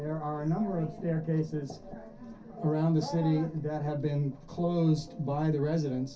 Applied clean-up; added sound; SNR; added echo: none; none; none; reverberation time 0.3 s.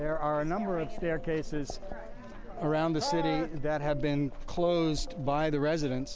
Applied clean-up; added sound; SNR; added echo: none; none; none; none.